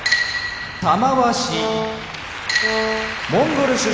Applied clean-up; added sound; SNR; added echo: none; Brass instrument; 6 dB; none.